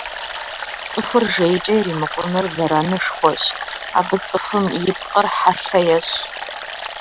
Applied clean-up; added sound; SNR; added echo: none; Stream; 9 dB; none.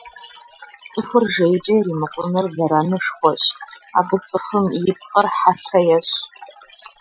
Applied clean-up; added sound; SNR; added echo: classical method Wiener filter.